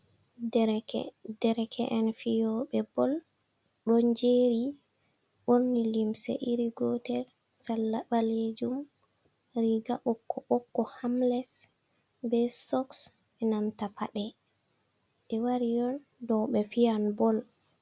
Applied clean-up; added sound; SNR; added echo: none; none; none; none.